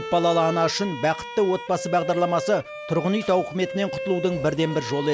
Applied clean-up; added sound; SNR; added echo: none; Bowed string instrument; 9 dB; none.